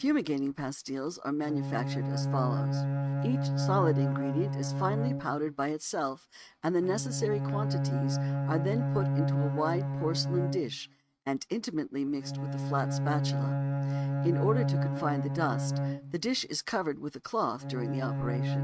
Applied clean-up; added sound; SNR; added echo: neural mask model RNNoise.